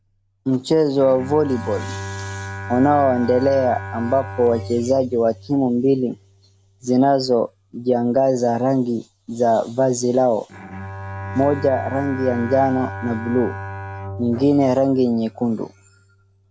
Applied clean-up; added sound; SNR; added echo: none; Bowed string instrument; 13 dB; none.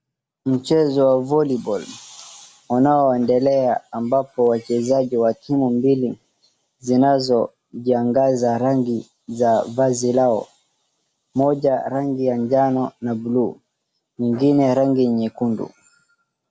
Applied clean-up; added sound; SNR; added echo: none; none; none; none.